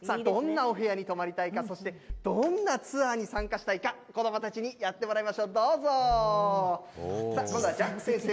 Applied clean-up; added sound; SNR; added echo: none; Bass drum; 14 dB; none.